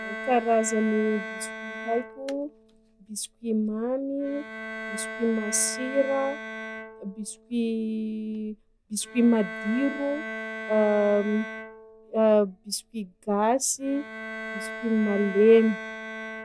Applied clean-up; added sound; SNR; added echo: none; Bowed string instrument; 11 dB; none.